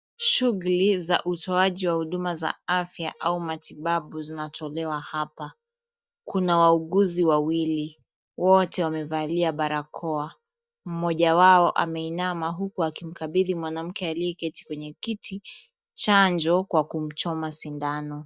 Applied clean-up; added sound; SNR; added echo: neural mask model DeepFilterNet 3.